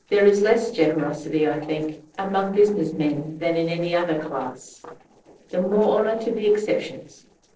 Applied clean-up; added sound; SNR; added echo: neural separator model SepFormer DNS4.